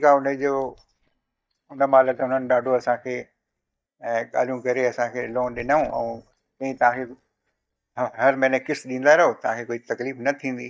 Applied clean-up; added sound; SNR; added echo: neural mask model DeepFilterNet 3.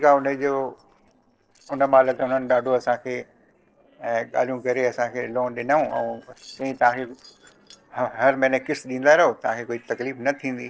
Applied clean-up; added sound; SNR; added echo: neural separator model SepFormer DNS4.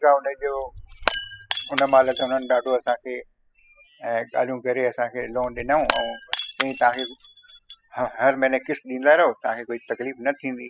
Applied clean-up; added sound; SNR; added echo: classical method spectral subtraction.